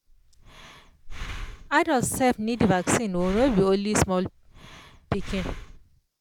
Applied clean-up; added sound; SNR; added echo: none; Breathing; 13 dB; none.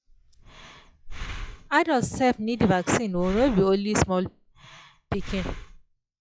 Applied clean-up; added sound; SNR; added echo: classical method log-MMSE.